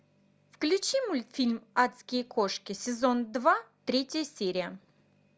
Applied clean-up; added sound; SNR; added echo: none; none; none; none.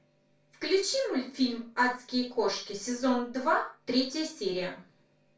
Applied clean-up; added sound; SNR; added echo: none; none; none; reverberation time 0.3 s.